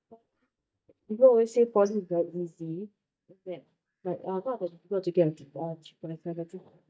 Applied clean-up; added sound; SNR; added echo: neural mask model DeepFilterNet 3.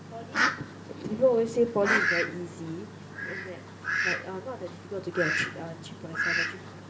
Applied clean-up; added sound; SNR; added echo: none; Fowl; 0 dB; reverberation time 0.4 s.